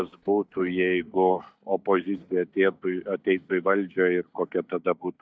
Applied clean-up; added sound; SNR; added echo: neural mask model DeepFilterNet 3.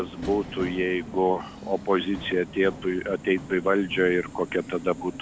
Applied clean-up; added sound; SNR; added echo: none; Subway, metro, underground; 14 dB; none.